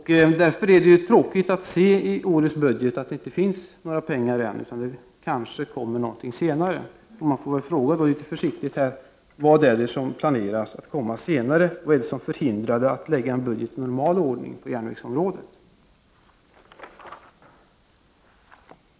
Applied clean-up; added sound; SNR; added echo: none; none; none; none.